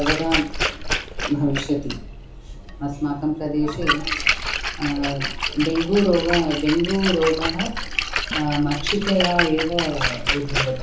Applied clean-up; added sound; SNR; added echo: none; Splash, splatter; 2 dB; reverberation time 1.2 s.